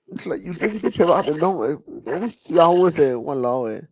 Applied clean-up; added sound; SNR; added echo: neural mask model Resemble Enhance denoiser.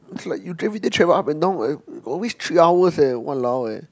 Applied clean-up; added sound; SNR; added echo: none; none; none; none.